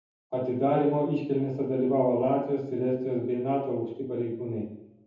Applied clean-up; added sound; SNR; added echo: none; none; none; reverberation time 0.9 s.